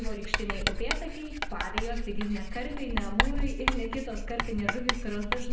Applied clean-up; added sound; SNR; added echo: none; Writing; -4 dB; reverberation time 0.7 s.